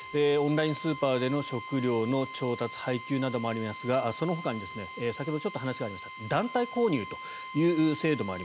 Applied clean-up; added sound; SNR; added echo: none; Drill; 12 dB; none.